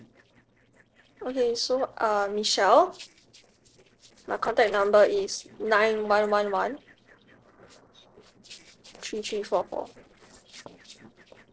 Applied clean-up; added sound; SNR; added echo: neural separator model SepFormer DNS4.